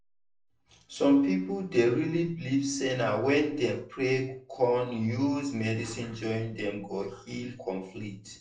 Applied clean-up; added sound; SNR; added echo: none; none; none; reverberation time 0.3 s.